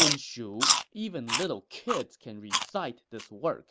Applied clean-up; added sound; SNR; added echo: none; Chewing, mastication; -4 dB; none.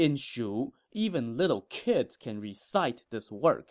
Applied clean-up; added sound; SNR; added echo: none; none; none; none.